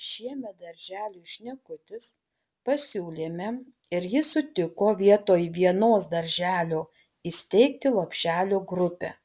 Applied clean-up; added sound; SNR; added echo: none; none; none; none.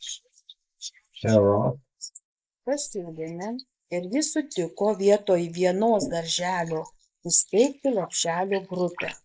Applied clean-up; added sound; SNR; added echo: neural mask model Resemble Enhance denoiser.